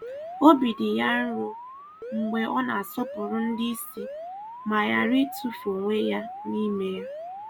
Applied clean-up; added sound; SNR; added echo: none; Alarm; 12 dB; none.